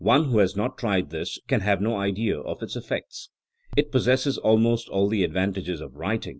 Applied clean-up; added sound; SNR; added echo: none; none; none; none.